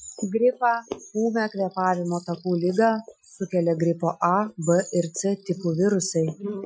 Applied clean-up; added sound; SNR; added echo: classical method Wiener filter.